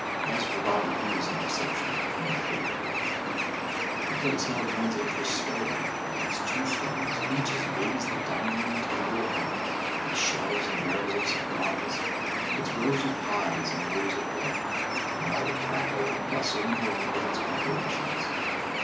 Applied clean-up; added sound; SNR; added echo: none; Bird; -4 dB; reverberation time 0.4 s.